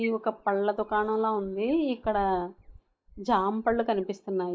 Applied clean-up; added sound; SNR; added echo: neural mask model DeepFilterNet 3.